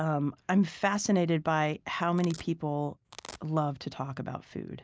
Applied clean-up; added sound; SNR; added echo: neural mask model Resemble Enhance denoiser.